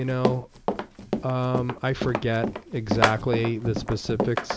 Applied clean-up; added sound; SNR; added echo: none; Run; 2 dB; none.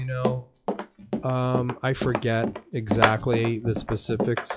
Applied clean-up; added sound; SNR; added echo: classical method log-MMSE.